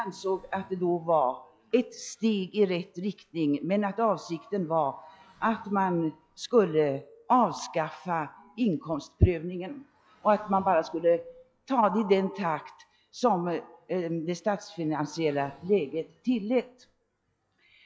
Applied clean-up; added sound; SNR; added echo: classical method log-MMSE.